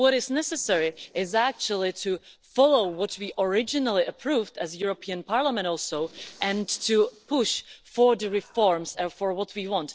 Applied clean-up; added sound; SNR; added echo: neural separator model SepFormer DNS4.